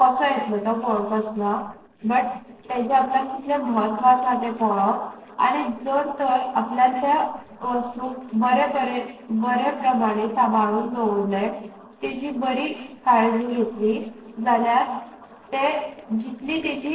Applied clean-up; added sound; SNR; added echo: neural separator model SepFormer DNS4.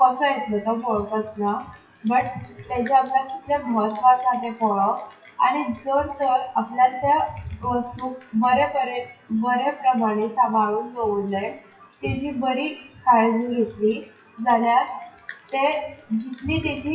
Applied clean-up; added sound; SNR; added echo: classical method WPE with log-MMSE.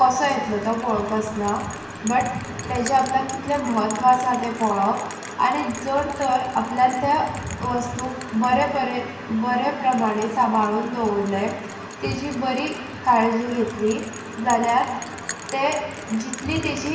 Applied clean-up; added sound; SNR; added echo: none; Bell; 19 dB; reverberation time 1.4 s.